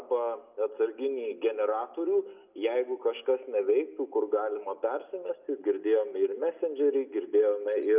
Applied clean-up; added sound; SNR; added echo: none; none; none; reverberation time 0.7 s.